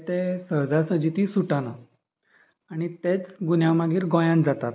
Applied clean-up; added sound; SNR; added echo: none; none; none; none.